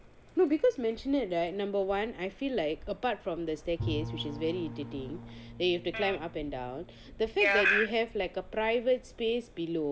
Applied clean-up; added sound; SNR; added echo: none; Bowed string instrument + Bird; 14 dB; none.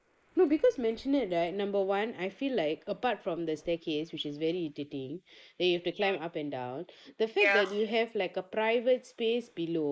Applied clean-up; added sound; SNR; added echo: neural mask model Resemble Enhance denoiser.